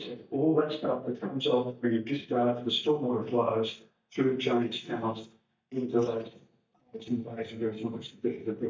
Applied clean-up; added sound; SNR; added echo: neural mask model DeepFilterNet 3.